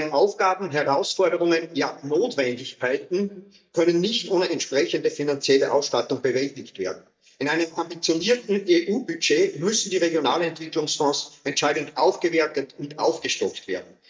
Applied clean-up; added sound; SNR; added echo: neural mask model DeepFilterNet 3.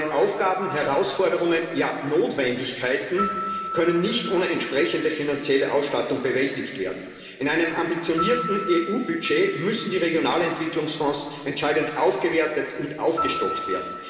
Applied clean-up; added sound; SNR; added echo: none; Piano; 12 dB; reverberation time 2.3 s.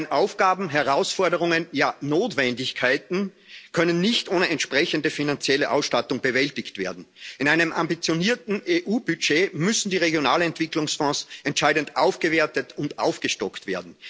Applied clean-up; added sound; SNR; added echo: none; none; none; none.